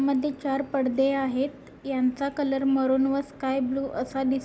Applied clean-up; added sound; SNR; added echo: none; none; none; none.